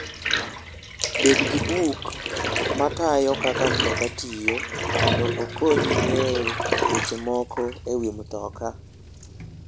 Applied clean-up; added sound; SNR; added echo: none; Bathtub (filling or washing); 0 dB; none.